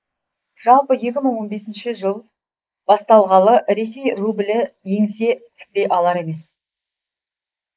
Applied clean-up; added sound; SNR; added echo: neural mask model Resemble Enhance denoiser.